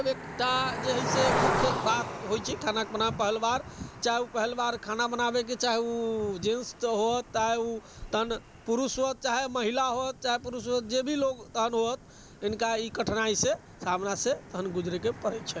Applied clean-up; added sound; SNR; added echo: none; Cricket; 8 dB; none.